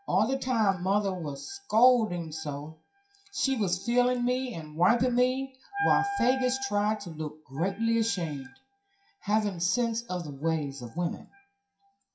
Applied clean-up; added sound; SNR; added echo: classical method WPE with log-MMSE.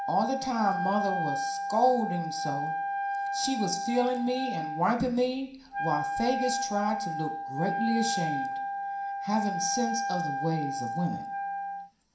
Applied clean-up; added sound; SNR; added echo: none; Wind instrument, woodwind instrument; 2 dB; reverberation time 0.5 s.